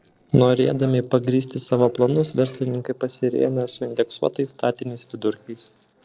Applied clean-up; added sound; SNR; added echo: neural separator model SepFormer DNS4.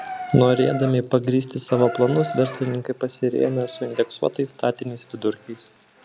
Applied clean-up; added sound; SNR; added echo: none; Bathtub (filling or washing) / Water tap, faucet; 14 dB; none.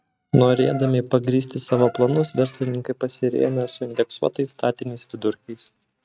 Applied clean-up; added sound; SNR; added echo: neural mask model RNNoise.